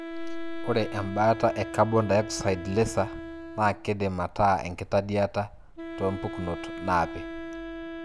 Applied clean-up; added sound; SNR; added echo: none; Wind instrument, woodwind instrument; 11 dB; none.